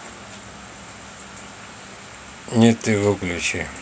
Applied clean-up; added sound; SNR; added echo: none; none; none; none.